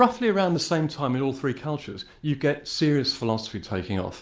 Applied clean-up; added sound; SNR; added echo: none; none; none; none.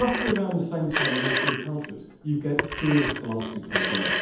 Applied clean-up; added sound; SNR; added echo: none; Telephone; 1 dB; reverberation time 0.8 s.